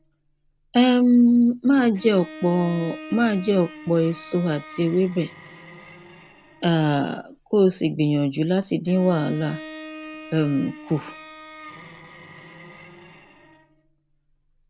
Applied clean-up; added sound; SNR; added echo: none; Bowed string instrument; 19 dB; none.